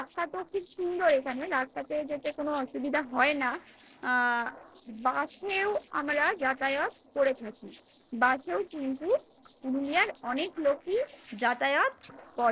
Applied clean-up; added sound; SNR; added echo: neural separator model SepFormer DNS4.